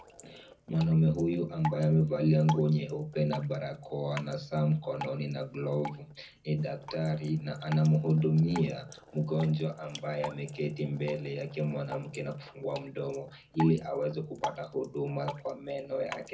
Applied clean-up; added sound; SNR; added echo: none; Drip; 15 dB; reverberation time 0.4 s.